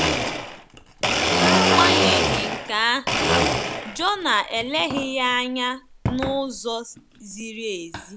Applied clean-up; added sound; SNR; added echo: none; Domestic sounds, home sounds; -2 dB; none.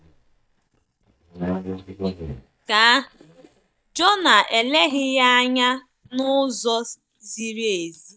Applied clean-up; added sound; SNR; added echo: neural mask model DeepFilterNet 3.